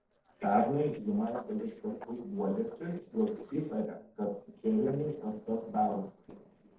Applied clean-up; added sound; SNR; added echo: neural separator model SepFormer DNS4.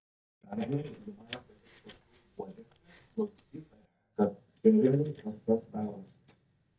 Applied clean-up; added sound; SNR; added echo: neural mask model DeepFilterNet 3.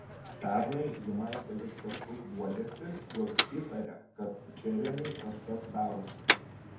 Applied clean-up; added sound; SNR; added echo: none; Motor vehicle (road); -2 dB; reverberation time 0.6 s.